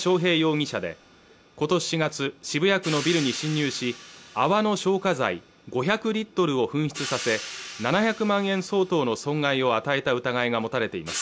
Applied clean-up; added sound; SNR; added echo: none; Hi-hat; 16 dB; none.